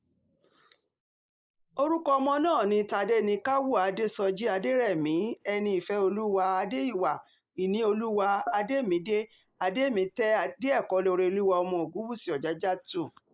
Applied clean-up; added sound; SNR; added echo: neural mask model Resemble Enhance denoiser.